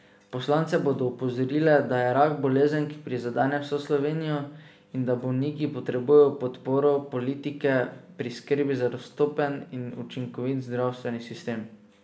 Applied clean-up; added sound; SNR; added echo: none; none; none; none.